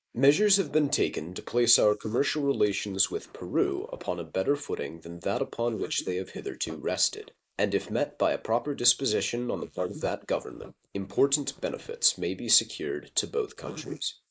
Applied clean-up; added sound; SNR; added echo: neural mask model Resemble Enhance denoiser.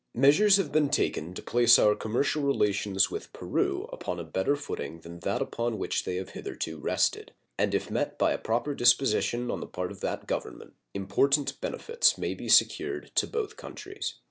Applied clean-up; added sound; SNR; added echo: none; none; none; none.